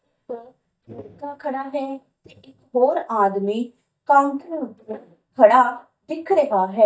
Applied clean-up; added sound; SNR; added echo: neural mask model DeepFilterNet 3.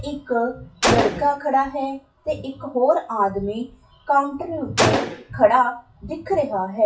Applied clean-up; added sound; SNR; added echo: classical method WPE with log-MMSE.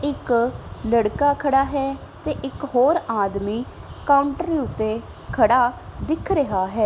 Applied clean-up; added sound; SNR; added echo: none; none; none; none.